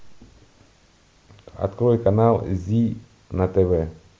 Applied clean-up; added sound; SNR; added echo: none; none; none; none.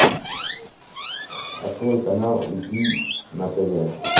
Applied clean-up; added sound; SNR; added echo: none; Squeak / Slam; 0 dB; reverberation time 0.5 s.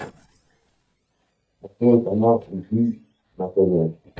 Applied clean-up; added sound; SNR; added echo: neural mask model DeepFilterNet 3.